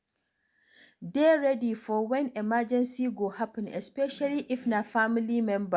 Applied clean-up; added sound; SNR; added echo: none; none; none; none.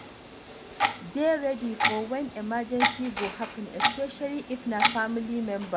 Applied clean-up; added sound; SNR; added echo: none; Clock; 1 dB; none.